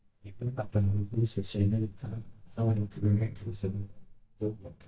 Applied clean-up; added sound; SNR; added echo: neural mask model DeepFilterNet 3.